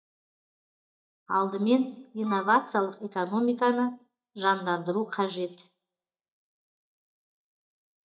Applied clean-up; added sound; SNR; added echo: neural mask model DeepFilterNet 3.